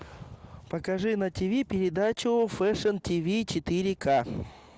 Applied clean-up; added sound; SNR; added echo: none; none; none; none.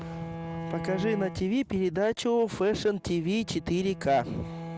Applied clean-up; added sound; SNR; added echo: none; Bowed string instrument; 11 dB; none.